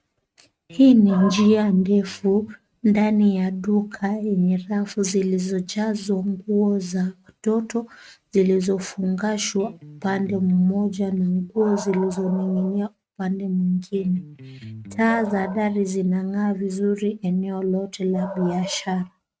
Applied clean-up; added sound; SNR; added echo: neural mask model RNNoise.